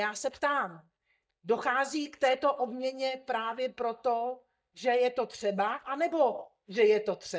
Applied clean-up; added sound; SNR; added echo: neural mask model DeepFilterNet 3.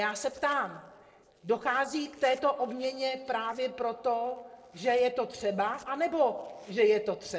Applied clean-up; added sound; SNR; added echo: neural separator model SepFormer DNS4.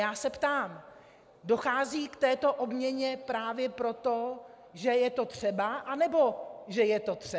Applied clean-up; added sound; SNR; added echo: none; none; none; none.